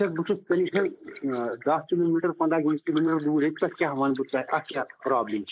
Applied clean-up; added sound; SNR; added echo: neural mask model Resemble Enhance denoiser.